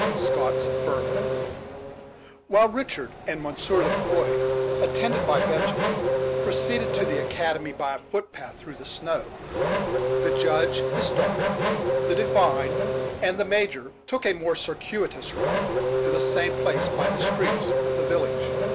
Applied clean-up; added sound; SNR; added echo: none; Race car, auto racing / Accelerating, revving, vroom; -2 dB; none.